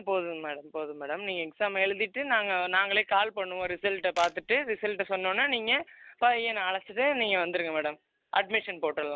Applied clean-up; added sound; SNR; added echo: none; Camera; 16 dB; none.